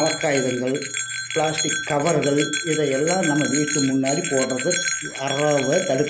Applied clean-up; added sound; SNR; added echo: none; Bell; 5 dB; none.